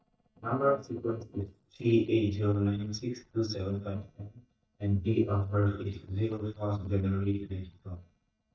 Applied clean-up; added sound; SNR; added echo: neural mask model DeepFilterNet 3.